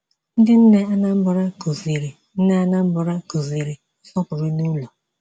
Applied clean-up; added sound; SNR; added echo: none; none; none; none.